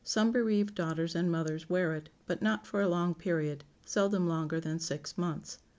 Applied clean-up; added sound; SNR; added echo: none; none; none; none.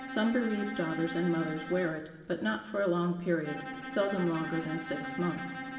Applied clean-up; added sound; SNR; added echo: none; Bowed string instrument; 9 dB; reverberation time 1.9 s.